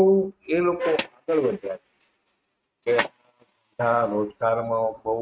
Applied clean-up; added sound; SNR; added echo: neural mask model RNNoise.